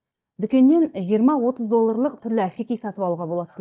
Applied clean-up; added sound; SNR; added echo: neural mask model DeepFilterNet 3.